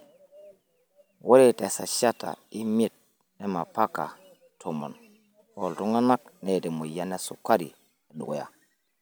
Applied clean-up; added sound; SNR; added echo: none; none; none; none.